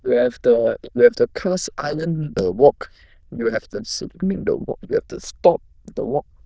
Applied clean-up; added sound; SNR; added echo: neural diffusion model UNIVERSE++.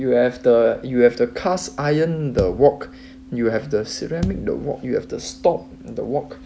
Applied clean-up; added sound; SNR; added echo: none; Bass drum; 13 dB; none.